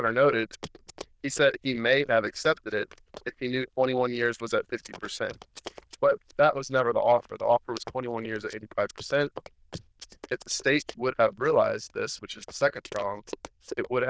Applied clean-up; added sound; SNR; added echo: neural diffusion model UNIVERSE++.